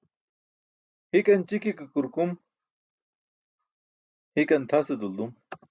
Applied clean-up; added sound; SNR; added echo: none; none; none; none.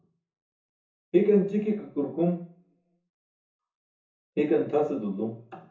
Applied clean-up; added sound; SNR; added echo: none; none; none; reverberation time 0.7 s.